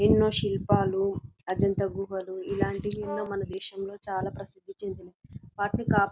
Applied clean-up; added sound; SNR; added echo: none; Brass instrument; 13 dB; none.